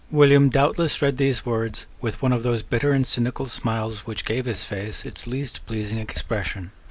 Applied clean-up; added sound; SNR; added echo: none; none; none; none.